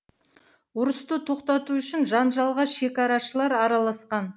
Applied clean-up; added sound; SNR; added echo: none; none; none; none.